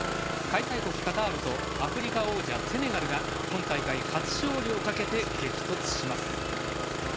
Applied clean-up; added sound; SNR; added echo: none; Engine starting; 1 dB; none.